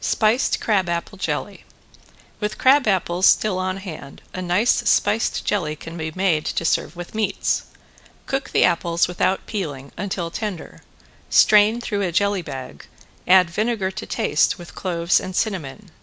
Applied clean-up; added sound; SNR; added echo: none; none; none; none.